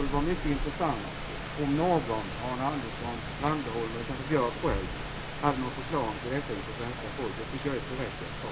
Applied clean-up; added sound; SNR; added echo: none; Rain; 5 dB; reverberation time 1.9 s.